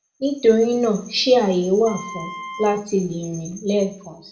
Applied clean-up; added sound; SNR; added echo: none; Wind instrument, woodwind instrument; 15 dB; reverberation time 0.4 s.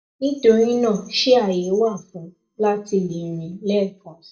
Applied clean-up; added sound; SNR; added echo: neural mask model DeepFilterNet 3.